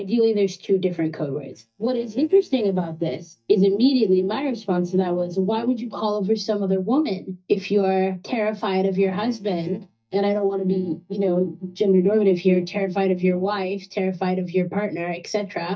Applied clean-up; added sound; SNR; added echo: neural mask model DeepFilterNet 3.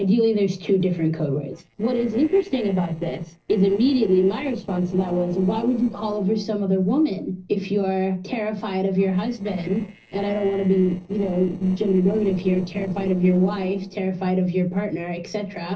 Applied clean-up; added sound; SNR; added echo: neural separator model SepFormer DNS4.